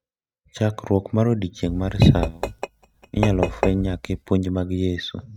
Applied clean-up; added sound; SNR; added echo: neural mask model RNNoise.